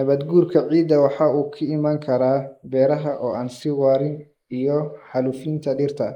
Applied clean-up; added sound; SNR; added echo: neural mask model Resemble Enhance denoiser.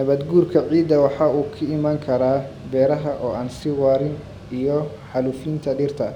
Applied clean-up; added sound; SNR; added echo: none; Mechanical fan; 18 dB; none.